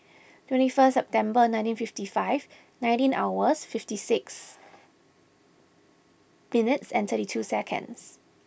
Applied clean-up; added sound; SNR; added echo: none; none; none; none.